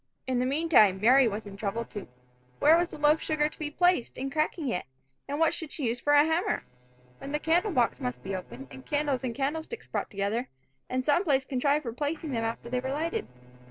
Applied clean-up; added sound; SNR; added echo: neural separator model SepFormer DNS4.